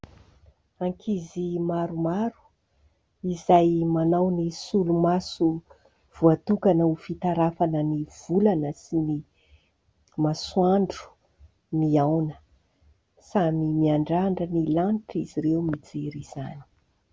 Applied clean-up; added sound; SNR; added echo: none; none; none; none.